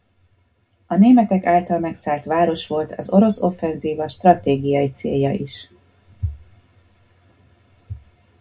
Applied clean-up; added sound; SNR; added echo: none; none; none; reverberation time 0.2 s.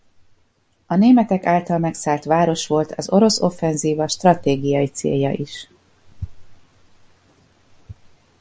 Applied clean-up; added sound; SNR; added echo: none; none; none; none.